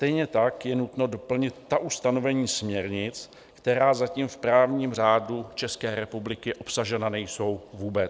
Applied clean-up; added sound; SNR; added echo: none; none; none; none.